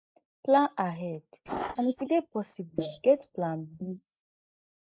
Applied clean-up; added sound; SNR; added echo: neural mask model Resemble Enhance denoiser.